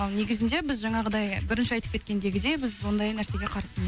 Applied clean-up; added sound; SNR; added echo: none; none; none; none.